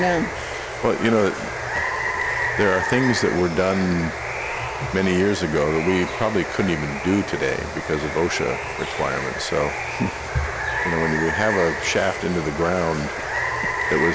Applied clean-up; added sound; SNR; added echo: none; Water; 4 dB; none.